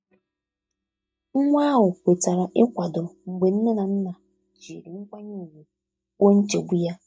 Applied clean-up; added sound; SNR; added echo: neural mask model DeepFilterNet 3.